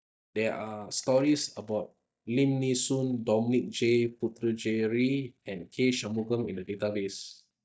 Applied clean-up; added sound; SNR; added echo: neural mask model DeepFilterNet 3.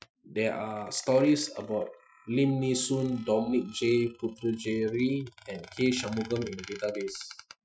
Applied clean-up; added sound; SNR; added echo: classical method Wiener filter.